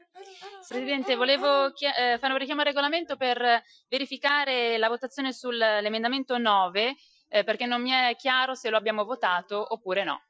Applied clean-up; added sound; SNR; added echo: classical method Wiener filter.